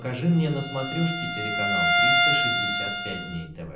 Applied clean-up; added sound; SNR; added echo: none; Bowed string instrument; -4 dB; reverberation time 0.6 s.